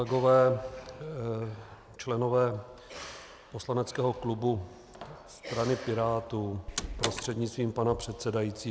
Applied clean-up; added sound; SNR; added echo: none; Door; 6 dB; none.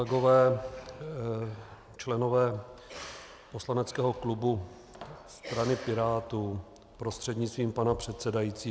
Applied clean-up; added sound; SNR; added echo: none; none; none; none.